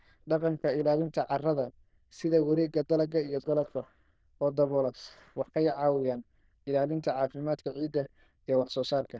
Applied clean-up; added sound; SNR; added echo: neural diffusion model UNIVERSE++.